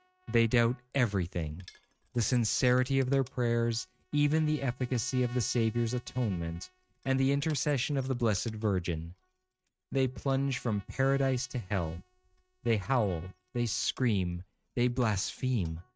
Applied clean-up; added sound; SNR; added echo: neural mask model RNNoise.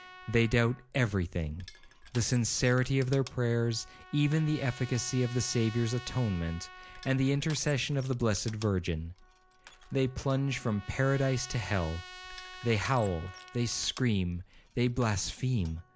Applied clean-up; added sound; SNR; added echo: none; Crushing + Trumpet; 19 dB; none.